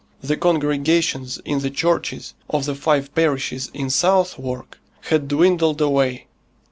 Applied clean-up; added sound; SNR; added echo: none; none; none; none.